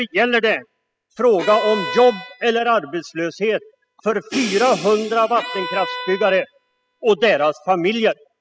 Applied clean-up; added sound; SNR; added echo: classical method spectral subtraction.